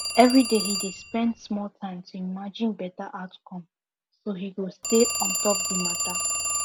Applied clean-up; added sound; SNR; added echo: none; Telephone; 5 dB; none.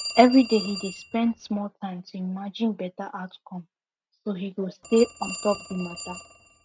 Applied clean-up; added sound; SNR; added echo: neural mask model RNNoise.